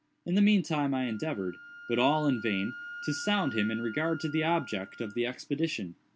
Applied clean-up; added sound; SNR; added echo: none; Wind instrument, woodwind instrument; 15 dB; none.